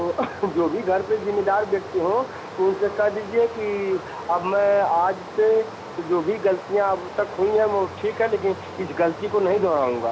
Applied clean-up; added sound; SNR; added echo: none; Stream; 13 dB; none.